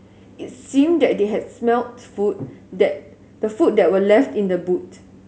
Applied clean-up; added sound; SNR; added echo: none; none; none; none.